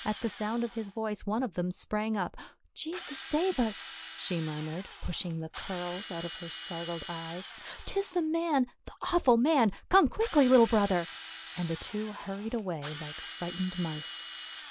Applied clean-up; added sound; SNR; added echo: none; Drill; 14 dB; none.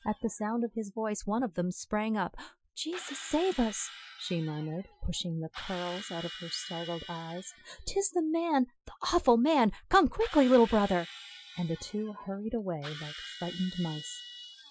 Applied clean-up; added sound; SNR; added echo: classical method Wiener filter.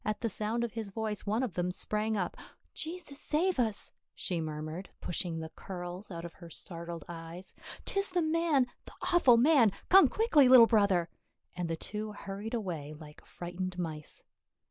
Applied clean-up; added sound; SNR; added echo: none; none; none; none.